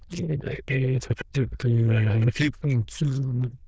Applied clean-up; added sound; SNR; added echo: neural diffusion model UNIVERSE++.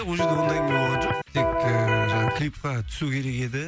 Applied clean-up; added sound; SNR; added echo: none; Electric guitar; -3 dB; none.